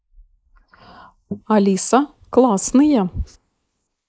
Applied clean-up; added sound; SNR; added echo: neural mask model Resemble Enhance denoiser.